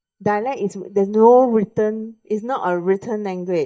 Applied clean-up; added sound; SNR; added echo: neural mask model DeepFilterNet 3.